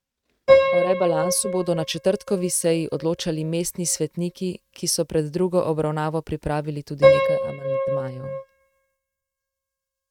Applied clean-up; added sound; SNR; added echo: neural mask model RNNoise.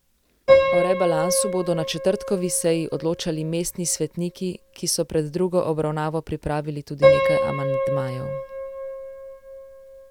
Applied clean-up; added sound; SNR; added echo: none; Piano; -1 dB; none.